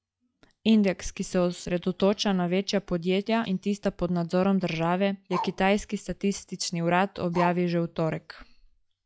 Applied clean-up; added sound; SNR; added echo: classical method log-MMSE.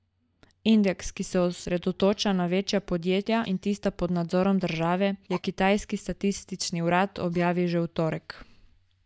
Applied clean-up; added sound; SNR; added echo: neural mask model DeepFilterNet 3.